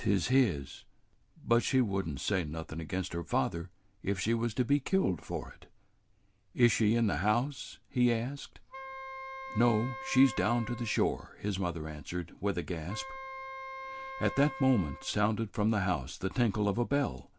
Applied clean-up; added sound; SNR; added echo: none; Wind instrument, woodwind instrument; 11 dB; none.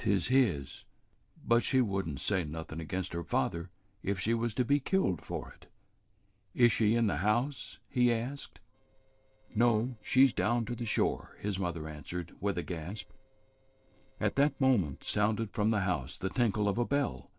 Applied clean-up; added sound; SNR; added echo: neural separator model SepFormer DNS4.